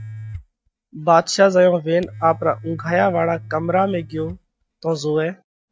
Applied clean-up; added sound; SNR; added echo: neural mask model RNNoise.